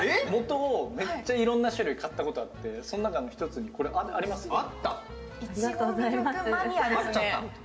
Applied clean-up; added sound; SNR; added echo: none; none; none; reverberation time 1.4 s.